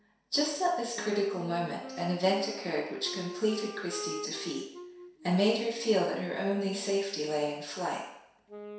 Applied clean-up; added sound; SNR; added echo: none; Wind instrument, woodwind instrument; 14 dB; reverberation time 0.7 s.